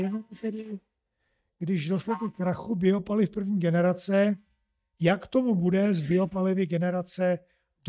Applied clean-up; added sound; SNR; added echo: neural mask model DeepFilterNet 3.